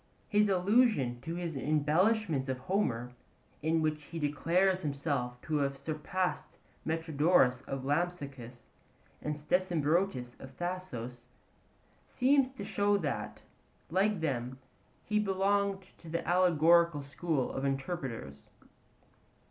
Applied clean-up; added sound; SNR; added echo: none; none; none; none.